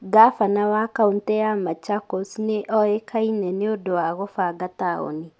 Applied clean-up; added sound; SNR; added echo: none; none; none; none.